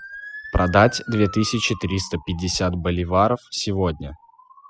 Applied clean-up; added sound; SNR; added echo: classical method spectral subtraction.